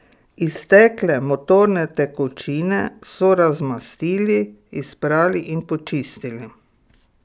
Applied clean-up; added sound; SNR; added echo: none; none; none; none.